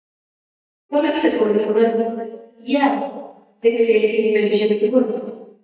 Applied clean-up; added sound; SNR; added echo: neural mask model DeepFilterNet 3.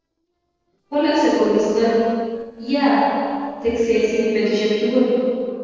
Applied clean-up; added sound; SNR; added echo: neural separator model SepFormer DNS4.